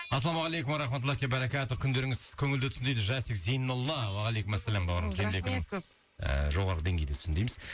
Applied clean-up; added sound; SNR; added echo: neural mask model Resemble Enhance denoiser.